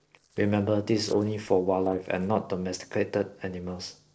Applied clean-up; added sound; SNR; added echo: neural separator model SepFormer DNS4.